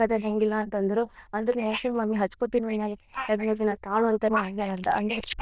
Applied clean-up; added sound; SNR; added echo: neural diffusion model UNIVERSE++.